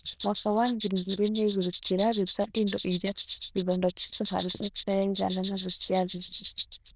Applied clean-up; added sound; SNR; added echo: neural diffusion model UNIVERSE++.